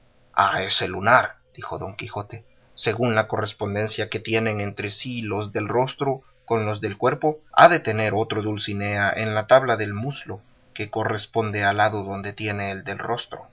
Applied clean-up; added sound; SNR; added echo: none; none; none; none.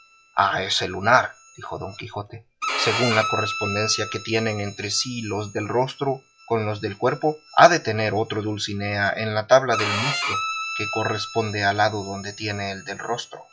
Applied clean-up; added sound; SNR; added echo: classical method log-MMSE.